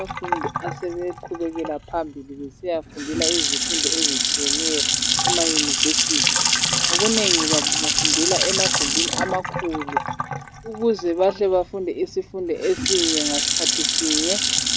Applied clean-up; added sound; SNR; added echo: none; Sink (filling or washing) / Water tap, faucet / Splash, splatter; -4 dB; none.